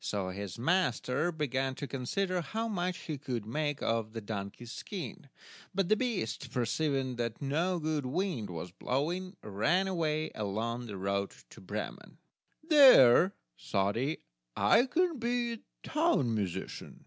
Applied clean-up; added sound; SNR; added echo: none; none; none; none.